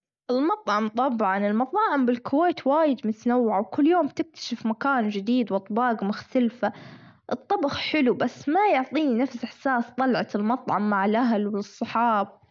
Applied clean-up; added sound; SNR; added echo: none; none; none; none.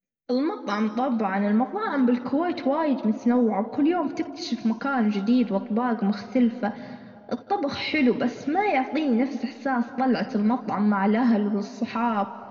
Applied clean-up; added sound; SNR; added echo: none; none; none; reverberation time 1.4 s.